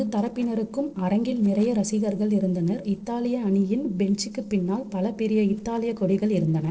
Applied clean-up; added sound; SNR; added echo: neural separator model SepFormer DNS4.